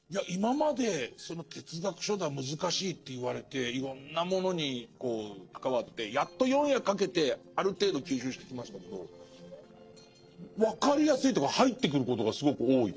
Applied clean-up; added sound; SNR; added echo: neural separator model SepFormer DNS4.